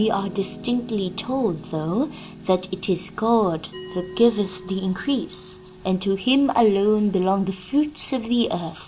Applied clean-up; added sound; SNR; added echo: none; Piano + Bell; 18 dB; none.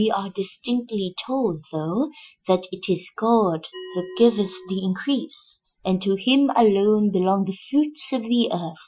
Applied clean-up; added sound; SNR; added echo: classical method Wiener filter.